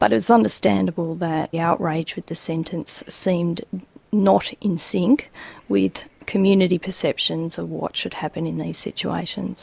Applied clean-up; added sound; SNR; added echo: none; none; none; none.